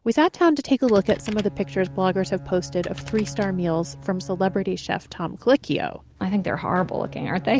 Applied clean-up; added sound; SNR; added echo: none; Bowed string instrument; 17 dB; none.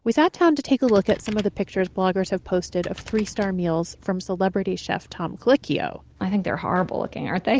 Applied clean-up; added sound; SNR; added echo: none; none; none; none.